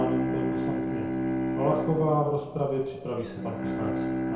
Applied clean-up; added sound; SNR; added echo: none; Bowed string instrument; 0 dB; reverberation time 0.5 s.